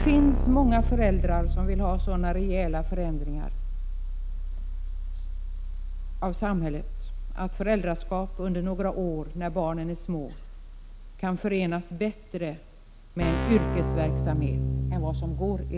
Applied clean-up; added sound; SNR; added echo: none; Keyboard (musical); -1 dB; none.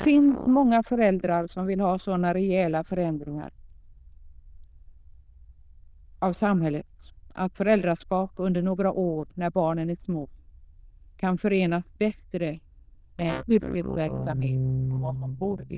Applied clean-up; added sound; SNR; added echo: neural diffusion model UNIVERSE++.